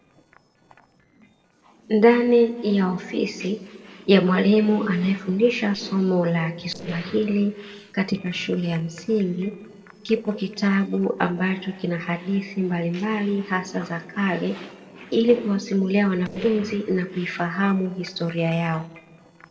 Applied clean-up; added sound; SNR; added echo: neural separator model SepFormer DNS4.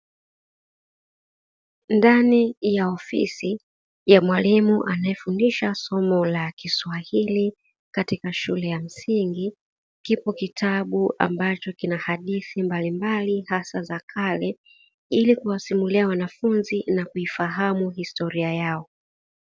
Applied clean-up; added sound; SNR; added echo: none; none; none; none.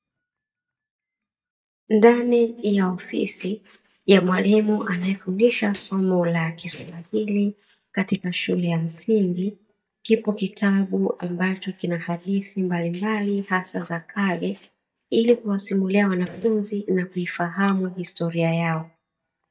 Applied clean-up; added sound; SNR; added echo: neural mask model DeepFilterNet 3.